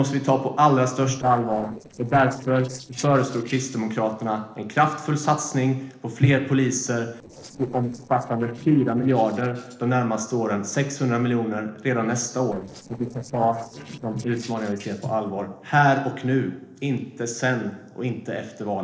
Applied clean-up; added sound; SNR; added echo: neural separator model SepFormer DNS4.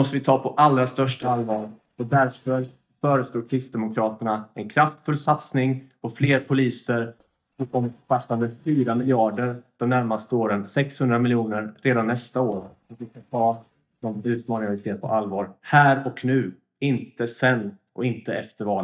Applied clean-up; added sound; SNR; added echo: neural mask model DeepFilterNet 3.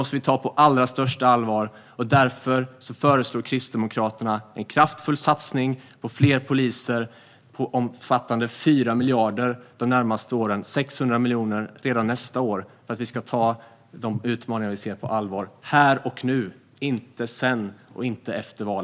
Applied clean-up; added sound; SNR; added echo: none; none; none; none.